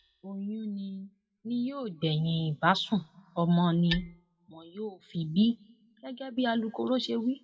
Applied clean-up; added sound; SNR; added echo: classical method WPE with log-MMSE.